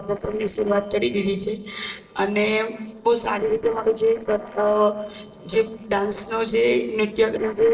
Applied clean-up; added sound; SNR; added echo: neural separator model SepFormer DNS4.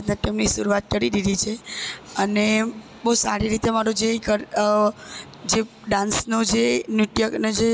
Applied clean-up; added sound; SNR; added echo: none; none; none; none.